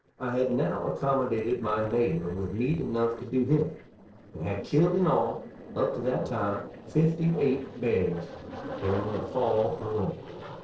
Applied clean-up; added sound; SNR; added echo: neural separator model SepFormer DNS4.